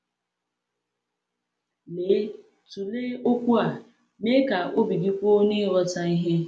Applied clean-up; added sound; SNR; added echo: none; none; none; none.